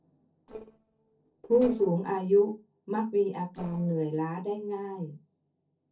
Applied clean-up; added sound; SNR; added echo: neural separator model SepFormer DNS4.